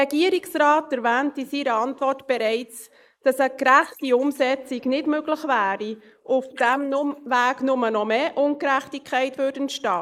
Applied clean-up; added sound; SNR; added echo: neural mask model Resemble Enhance denoiser.